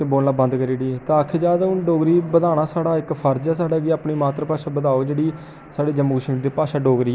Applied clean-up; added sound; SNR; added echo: none; none; none; none.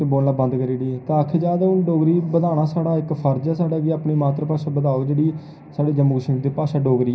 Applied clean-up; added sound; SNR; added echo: none; none; none; reverberation time 0.4 s.